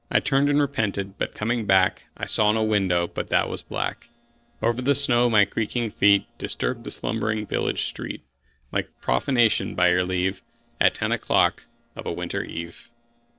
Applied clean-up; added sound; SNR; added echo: neural separator model SepFormer DNS4.